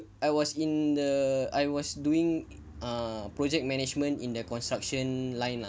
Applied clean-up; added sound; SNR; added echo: none; none; none; none.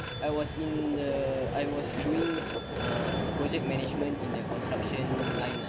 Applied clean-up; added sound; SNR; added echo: none; Vehicle + Telephone; -2 dB; none.